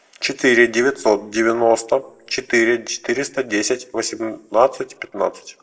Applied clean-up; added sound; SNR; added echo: none; none; none; reverberation time 0.3 s.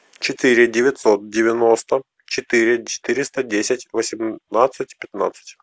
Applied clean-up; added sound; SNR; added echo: none; none; none; none.